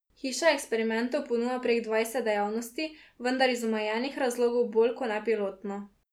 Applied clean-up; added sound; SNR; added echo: none; none; none; none.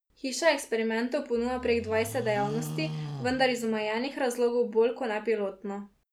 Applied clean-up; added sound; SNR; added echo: none; Livestock, farm animals, working animals; 10 dB; none.